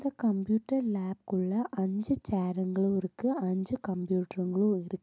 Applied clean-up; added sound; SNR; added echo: none; none; none; none.